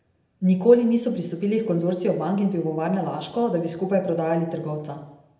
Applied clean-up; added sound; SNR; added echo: none; none; none; reverberation time 0.8 s.